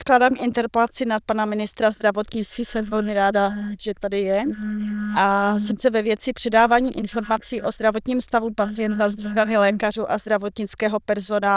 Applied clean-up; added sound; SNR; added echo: neural diffusion model UNIVERSE++.